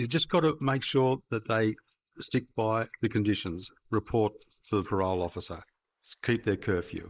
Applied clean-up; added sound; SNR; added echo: neural mask model Resemble Enhance denoiser.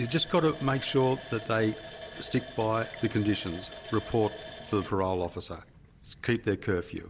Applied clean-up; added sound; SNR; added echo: none; Water tap, faucet; 16 dB; none.